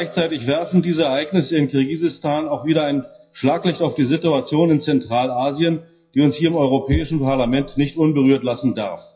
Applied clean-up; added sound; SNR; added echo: classical method WPE with log-MMSE.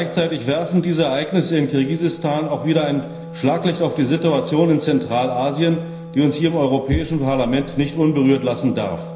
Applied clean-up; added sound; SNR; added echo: none; Wind instrument, woodwind instrument; 15 dB; reverberation time 0.9 s.